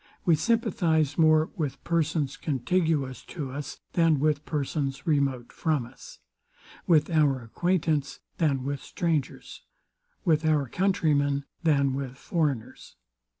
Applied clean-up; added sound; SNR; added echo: none; none; none; none.